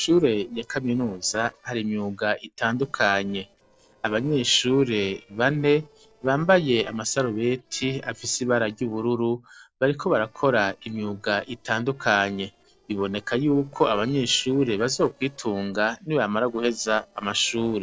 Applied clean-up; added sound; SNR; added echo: neural separator model SepFormer DNS4.